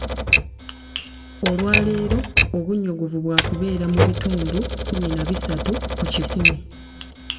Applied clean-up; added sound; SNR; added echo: none; Typewriter; -1 dB; reverberation time 1.1 s.